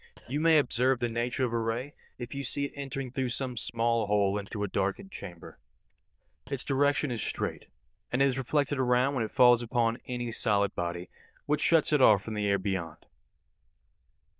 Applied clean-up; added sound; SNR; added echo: neural diffusion model UNIVERSE++.